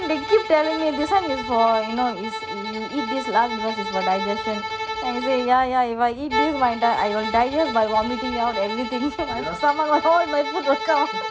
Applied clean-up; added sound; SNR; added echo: none; Bowed string instrument; 7 dB; none.